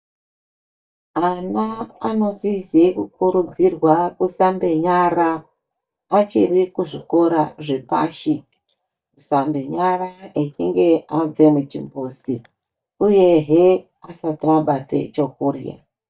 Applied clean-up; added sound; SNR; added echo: neural mask model DeepFilterNet 3.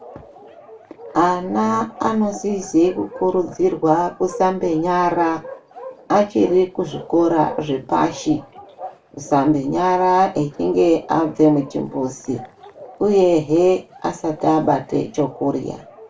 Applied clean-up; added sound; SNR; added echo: none; Bark; 19 dB; reverberation time 0.2 s.